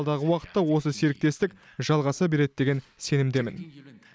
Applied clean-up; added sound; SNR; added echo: none; none; none; none.